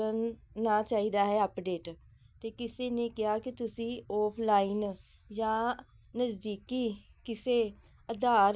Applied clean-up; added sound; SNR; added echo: none; none; none; none.